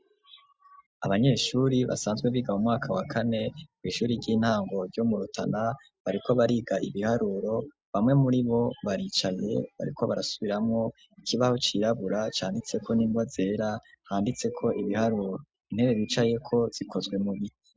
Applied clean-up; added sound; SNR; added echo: none; none; none; none.